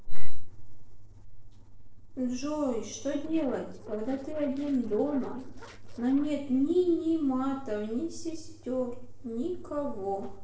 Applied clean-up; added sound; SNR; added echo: neural separator model SepFormer DNS4.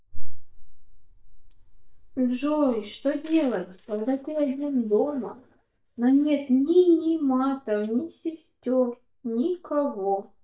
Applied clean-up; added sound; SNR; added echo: neural mask model DeepFilterNet 3.